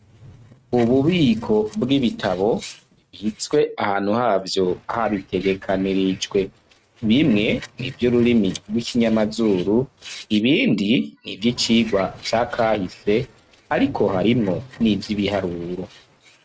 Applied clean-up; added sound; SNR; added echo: neural mask model RNNoise.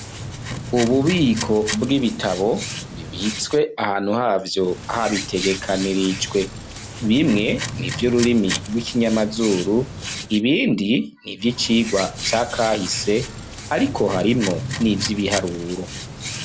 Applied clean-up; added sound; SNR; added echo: none; Hands; 9 dB; none.